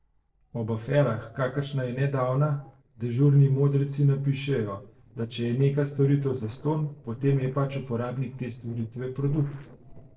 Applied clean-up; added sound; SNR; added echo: neural separator model SepFormer DNS4.